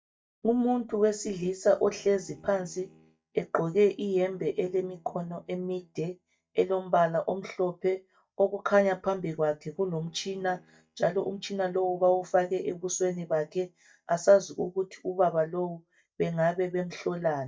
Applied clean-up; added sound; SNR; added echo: neural mask model DeepFilterNet 3.